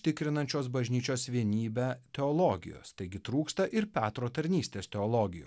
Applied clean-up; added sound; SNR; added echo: none; none; none; none.